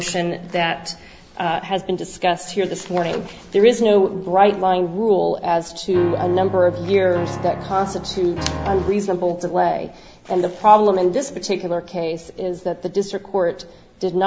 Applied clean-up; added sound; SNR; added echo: none; Piano; 9 dB; none.